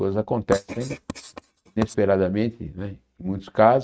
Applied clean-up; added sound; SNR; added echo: neural mask model RNNoise.